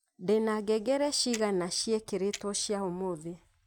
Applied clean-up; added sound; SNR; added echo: none; Clock; 17 dB; none.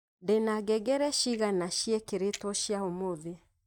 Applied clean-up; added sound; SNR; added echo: neural mask model DeepFilterNet 3.